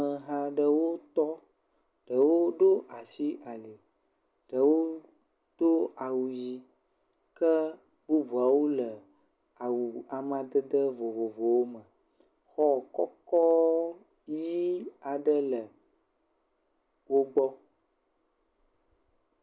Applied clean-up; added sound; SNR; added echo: none; none; none; none.